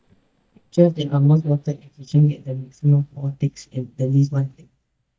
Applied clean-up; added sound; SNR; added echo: neural mask model DeepFilterNet 3.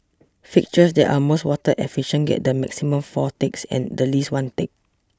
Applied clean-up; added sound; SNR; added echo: none; none; none; none.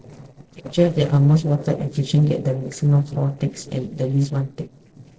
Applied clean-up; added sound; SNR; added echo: neural separator model SepFormer DNS4.